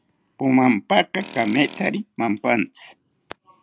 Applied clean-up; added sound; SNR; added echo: none; Tools; 18 dB; none.